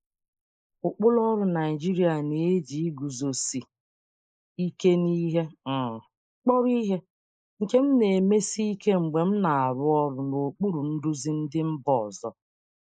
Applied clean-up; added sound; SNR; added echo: neural mask model Resemble Enhance denoiser.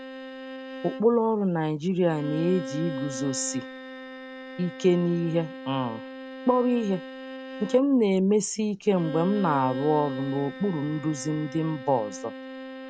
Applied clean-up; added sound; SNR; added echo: none; Bowed string instrument; 12 dB; none.